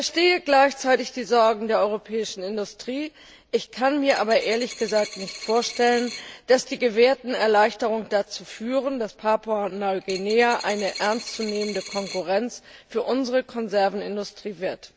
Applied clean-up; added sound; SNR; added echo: none; Coin (dropping); 13 dB; none.